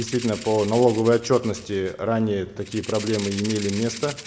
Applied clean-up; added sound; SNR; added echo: none; Rattle (instrument); 15 dB; reverberation time 1.1 s.